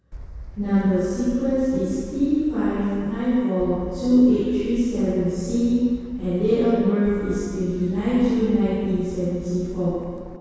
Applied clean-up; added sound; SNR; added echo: none; Gull, seagull / Wind; 16 dB; reverberation time 2.0 s.